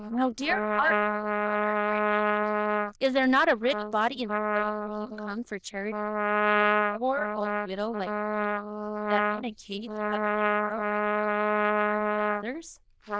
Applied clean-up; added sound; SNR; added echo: neural diffusion model UNIVERSE++.